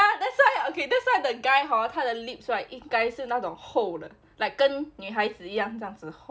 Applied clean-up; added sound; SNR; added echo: none; none; none; none.